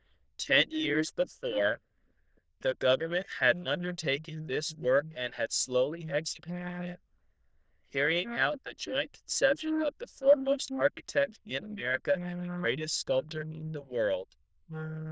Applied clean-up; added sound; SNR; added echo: neural diffusion model UNIVERSE++.